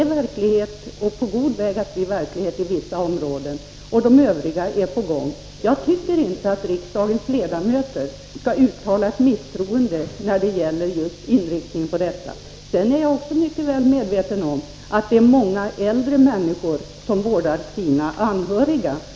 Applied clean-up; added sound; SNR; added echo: none; none; none; none.